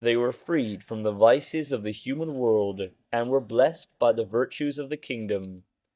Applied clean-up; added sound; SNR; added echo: neural mask model DeepFilterNet 3.